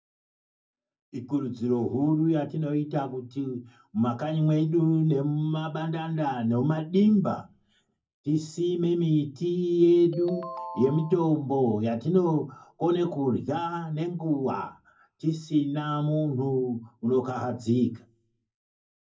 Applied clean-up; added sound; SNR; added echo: none; Ringtone; 13 dB; reverberation time 0.4 s.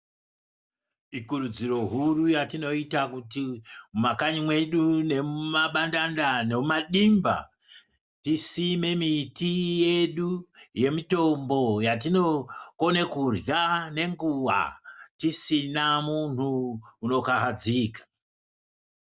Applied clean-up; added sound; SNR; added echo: none; none; none; none.